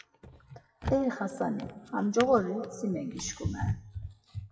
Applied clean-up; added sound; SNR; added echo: classical method WPE with log-MMSE.